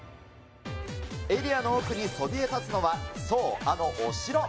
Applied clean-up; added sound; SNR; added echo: none; none; none; none.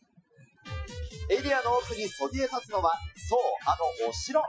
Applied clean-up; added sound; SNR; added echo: classical method Wiener filter.